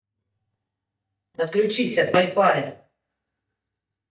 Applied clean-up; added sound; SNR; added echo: neural mask model DeepFilterNet 3.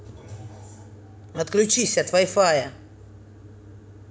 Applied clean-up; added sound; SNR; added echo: none; none; none; none.